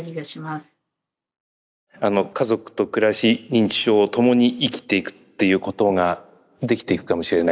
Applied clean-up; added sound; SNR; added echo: none; none; none; none.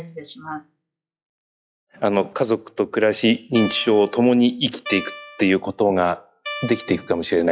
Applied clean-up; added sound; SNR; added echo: classical method log-MMSE.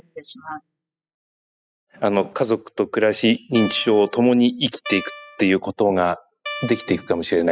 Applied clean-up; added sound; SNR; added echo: classical method spectral subtraction.